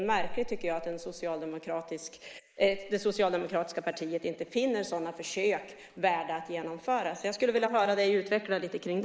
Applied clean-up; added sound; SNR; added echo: neural mask model Resemble Enhance denoiser.